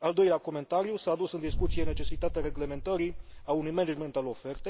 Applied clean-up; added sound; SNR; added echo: none; Boom; 2 dB; none.